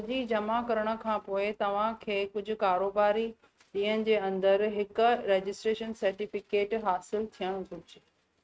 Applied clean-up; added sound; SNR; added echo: neural mask model RNNoise.